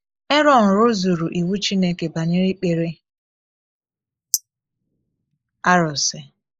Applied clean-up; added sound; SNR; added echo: neural mask model Resemble Enhance denoiser.